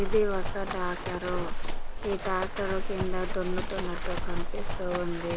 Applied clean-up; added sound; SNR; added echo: none; Livestock, farm animals, working animals; -4 dB; none.